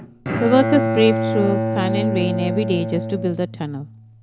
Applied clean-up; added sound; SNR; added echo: none; Bowed string instrument; 2 dB; none.